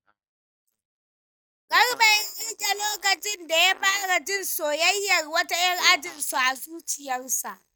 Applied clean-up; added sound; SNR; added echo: neural mask model DeepFilterNet 3.